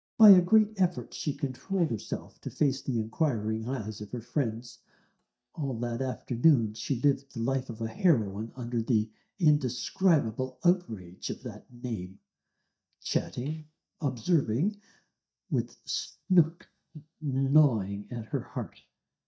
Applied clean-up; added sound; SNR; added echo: neural mask model DeepFilterNet 3.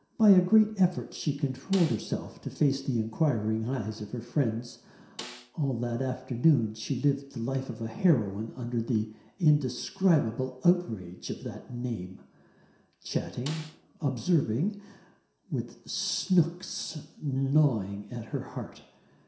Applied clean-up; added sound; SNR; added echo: none; Snare drum; 18 dB; reverberation time 0.7 s.